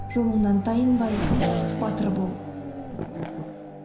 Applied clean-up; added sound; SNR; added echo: none; Race car, auto racing / Accelerating, revving, vroom; 4 dB; reverberation time 0.5 s.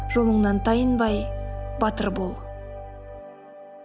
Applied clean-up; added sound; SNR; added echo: none; none; none; none.